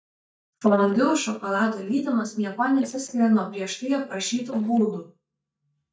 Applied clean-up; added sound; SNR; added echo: neural mask model DeepFilterNet 3.